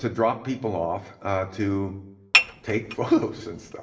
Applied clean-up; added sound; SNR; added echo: none; Dishes, pots, and pans / Chink, clink; -1 dB; reverberation time 0.7 s.